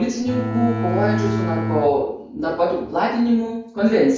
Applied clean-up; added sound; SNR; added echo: none; Bowed string instrument; 3 dB; reverberation time 0.5 s.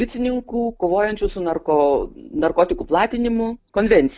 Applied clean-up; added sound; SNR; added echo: none; none; none; none.